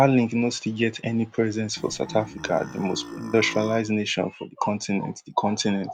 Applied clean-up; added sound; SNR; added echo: none; Burping, eructation; 13 dB; none.